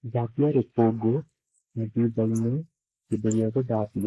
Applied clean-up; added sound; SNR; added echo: neural mask model Resemble Enhance denoiser.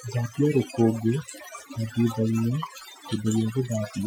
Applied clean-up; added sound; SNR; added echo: classical method Wiener filter.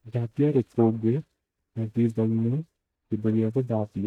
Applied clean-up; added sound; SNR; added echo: neural mask model DeepFilterNet 3.